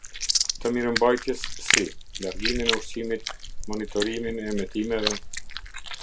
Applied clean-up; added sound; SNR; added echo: none; Chewing, mastication; 0 dB; none.